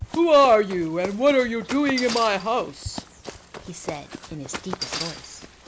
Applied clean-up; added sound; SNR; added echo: none; Run; 12 dB; none.